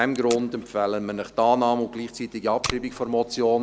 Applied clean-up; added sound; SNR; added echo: none; Packing tape, duct tape; 16 dB; none.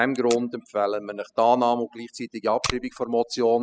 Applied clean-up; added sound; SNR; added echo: classical method spectral subtraction.